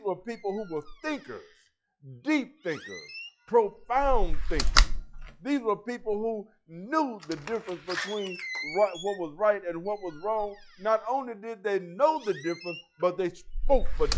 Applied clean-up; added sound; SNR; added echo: classical method log-MMSE.